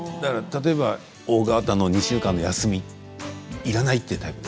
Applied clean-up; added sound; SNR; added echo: none; Bowed string instrument; 18 dB; none.